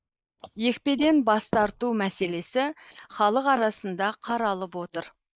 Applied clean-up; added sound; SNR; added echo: neural mask model Resemble Enhance denoiser.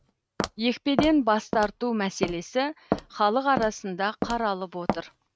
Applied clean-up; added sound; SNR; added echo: neural mask model RNNoise.